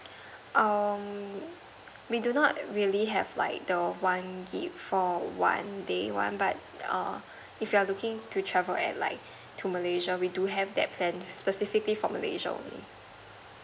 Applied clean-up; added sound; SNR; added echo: none; none; none; none.